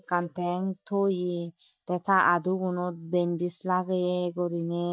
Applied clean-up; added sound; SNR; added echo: neural mask model DeepFilterNet 3.